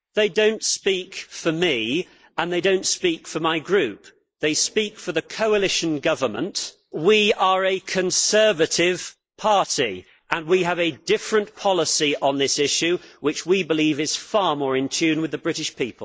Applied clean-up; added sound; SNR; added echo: neural mask model Resemble Enhance denoiser.